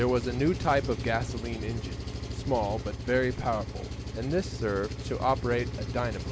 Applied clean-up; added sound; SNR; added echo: none; Engine; 5 dB; none.